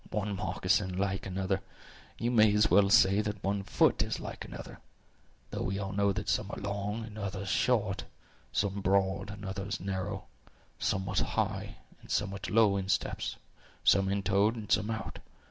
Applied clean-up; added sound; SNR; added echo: none; none; none; none.